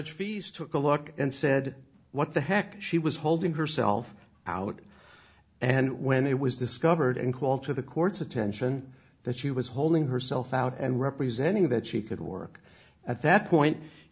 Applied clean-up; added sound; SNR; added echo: none; none; none; none.